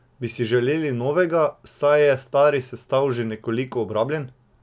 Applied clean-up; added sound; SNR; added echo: none; none; none; none.